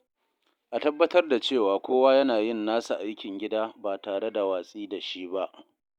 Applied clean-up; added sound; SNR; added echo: none; none; none; none.